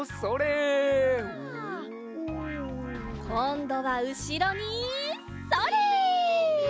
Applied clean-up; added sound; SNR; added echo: none; Train; 19 dB; none.